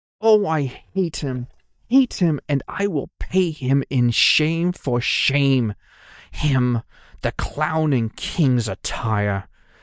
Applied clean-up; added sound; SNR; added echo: neural mask model DeepFilterNet 3.